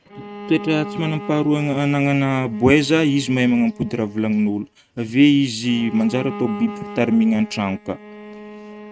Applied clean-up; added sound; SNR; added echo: neural mask model RNNoise.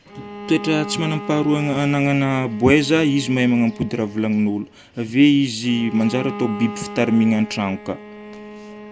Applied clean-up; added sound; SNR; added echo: none; Bowed string instrument; 15 dB; none.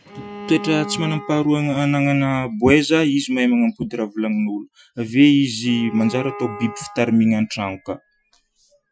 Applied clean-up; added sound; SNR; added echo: classical method Wiener filter.